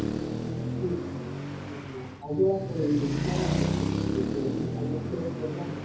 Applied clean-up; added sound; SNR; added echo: none; Traffic noise, roadway noise; -2 dB; reverberation time 0.9 s.